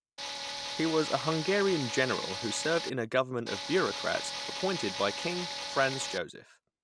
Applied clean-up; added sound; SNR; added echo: none; Tools; 6 dB; none.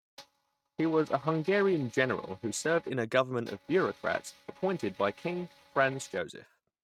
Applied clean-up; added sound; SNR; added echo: neural mask model RNNoise.